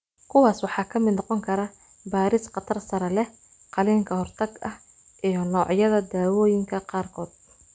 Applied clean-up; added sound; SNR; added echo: none; none; none; none.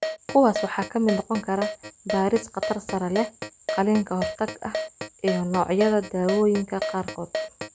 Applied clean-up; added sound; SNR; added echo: none; Keyboard (musical); 7 dB; none.